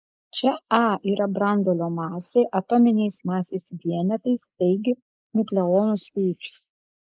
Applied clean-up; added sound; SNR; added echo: neural mask model Resemble Enhance denoiser.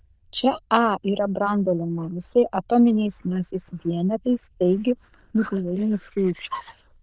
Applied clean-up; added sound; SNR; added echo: neural diffusion model UNIVERSE++.